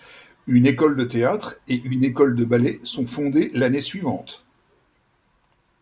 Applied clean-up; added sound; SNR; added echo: none; none; none; none.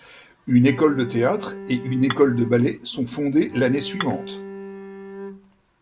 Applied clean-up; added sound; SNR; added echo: none; Bowed string instrument + Dishes, pots, and pans / Chink, clink; 12 dB; none.